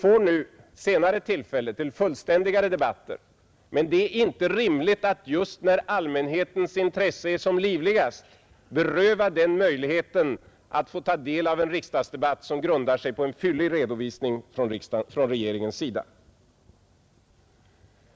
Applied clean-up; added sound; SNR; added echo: none; none; none; none.